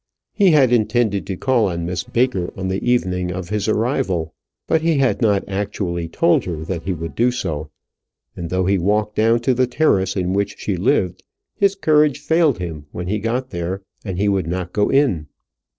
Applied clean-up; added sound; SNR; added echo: neural separator model SepFormer DNS4.